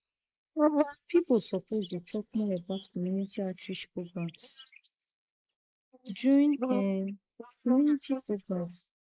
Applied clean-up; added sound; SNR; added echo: neural mask model Resemble Enhance denoiser.